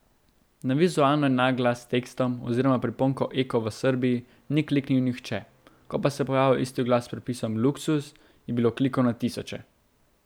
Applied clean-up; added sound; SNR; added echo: none; none; none; none.